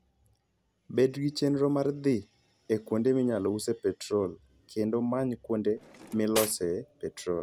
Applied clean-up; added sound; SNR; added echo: none; Cutlery, silverware; 9 dB; none.